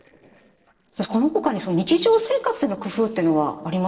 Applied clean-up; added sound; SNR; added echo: neural separator model SepFormer DNS4.